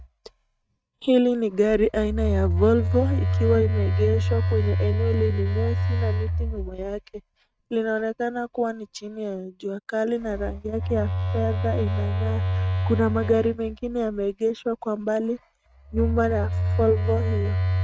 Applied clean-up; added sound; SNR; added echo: neural mask model RNNoise.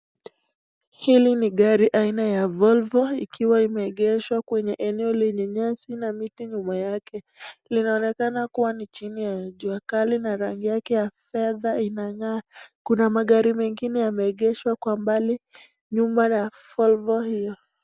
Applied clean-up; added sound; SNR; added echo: none; none; none; none.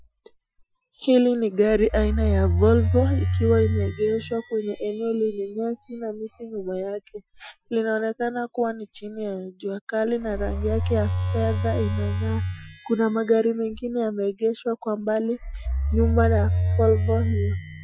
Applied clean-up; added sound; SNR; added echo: classical method Wiener filter.